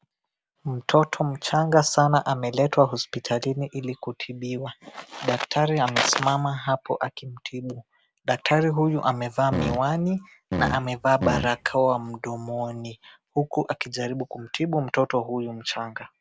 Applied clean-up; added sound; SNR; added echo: none; Fart; 4 dB; none.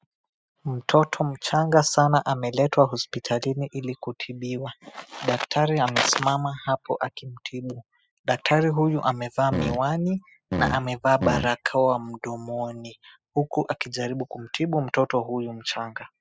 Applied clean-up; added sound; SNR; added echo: classical method spectral subtraction.